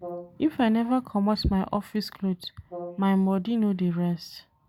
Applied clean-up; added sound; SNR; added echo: none; Brass instrument; 18 dB; none.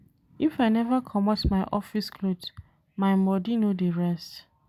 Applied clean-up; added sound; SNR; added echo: none; none; none; none.